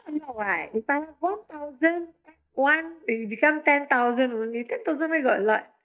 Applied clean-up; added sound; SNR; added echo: neural mask model DeepFilterNet 3.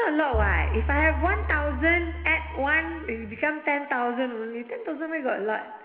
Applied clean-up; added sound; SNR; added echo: none; Bowed string instrument; 3 dB; reverberation time 1.7 s.